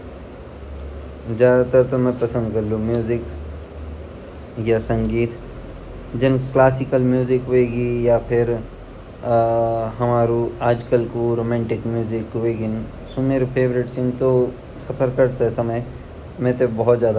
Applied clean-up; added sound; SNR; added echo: none; none; none; none.